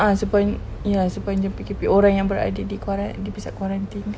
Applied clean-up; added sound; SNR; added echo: none; none; none; none.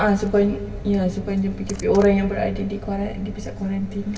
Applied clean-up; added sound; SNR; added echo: none; Liquid; 18 dB; reverberation time 1.2 s.